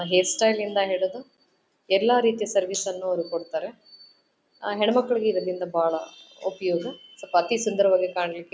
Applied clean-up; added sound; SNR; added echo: none; none; none; none.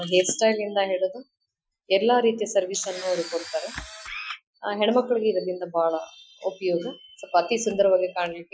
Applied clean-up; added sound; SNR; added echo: classical method Wiener filter.